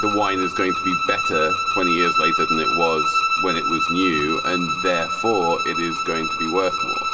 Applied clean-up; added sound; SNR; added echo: none; Bowed string instrument; -2 dB; reverberation time 1.4 s.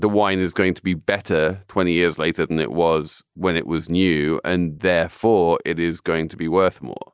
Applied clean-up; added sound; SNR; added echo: none; none; none; none.